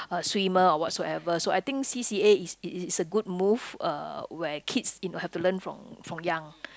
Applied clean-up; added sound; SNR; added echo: none; none; none; none.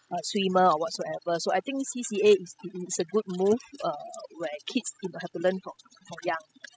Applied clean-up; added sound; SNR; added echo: classical method spectral subtraction.